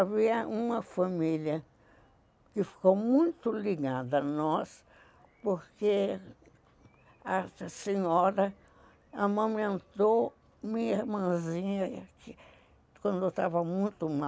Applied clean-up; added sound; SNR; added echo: none; none; none; none.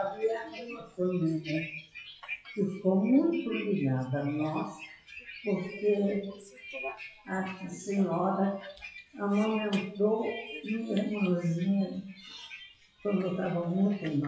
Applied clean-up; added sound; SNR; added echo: classical method WPE with log-MMSE.